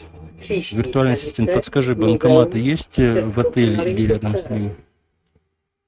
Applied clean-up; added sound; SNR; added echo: neural mask model RNNoise.